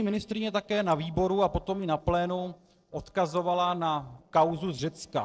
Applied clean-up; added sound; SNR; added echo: neural separator model SepFormer DNS4.